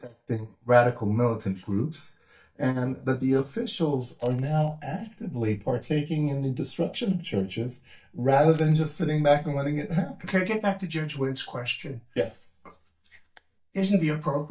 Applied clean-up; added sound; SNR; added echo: neural mask model DeepFilterNet 3.